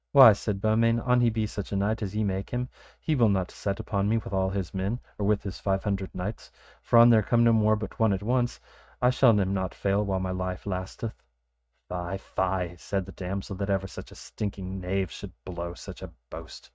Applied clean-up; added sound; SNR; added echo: neural mask model RNNoise.